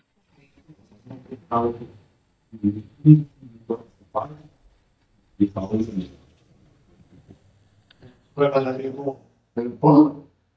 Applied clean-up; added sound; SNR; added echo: neural mask model DeepFilterNet 3.